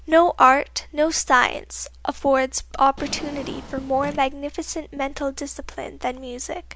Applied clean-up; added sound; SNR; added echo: none; Drawer open or close; 16 dB; none.